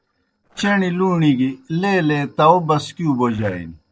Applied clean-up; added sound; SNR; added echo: neural separator model SepFormer DNS4.